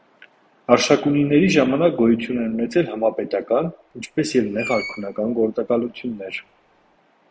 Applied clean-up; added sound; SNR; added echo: none; Screech; 18 dB; none.